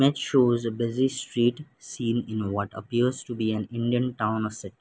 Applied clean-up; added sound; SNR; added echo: none; none; none; none.